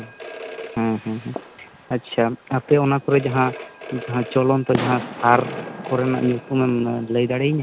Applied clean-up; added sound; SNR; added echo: none; Telephone + Fireworks; 11 dB; none.